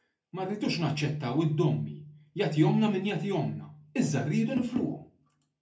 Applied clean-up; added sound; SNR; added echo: none; none; none; reverberation time 0.3 s.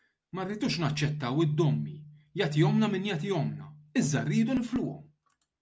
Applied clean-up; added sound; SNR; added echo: none; none; none; none.